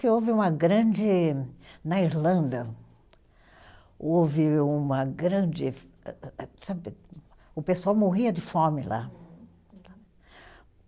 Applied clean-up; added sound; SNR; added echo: none; none; none; none.